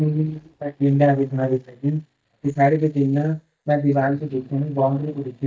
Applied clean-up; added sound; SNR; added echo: neural mask model DeepFilterNet 3.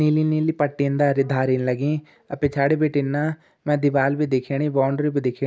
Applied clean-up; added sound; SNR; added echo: none; none; none; none.